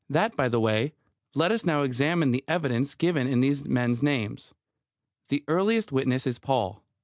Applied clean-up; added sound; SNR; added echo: none; none; none; none.